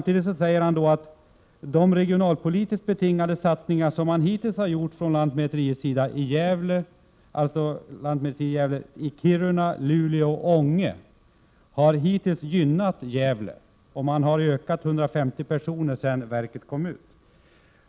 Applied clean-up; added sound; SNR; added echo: none; none; none; none.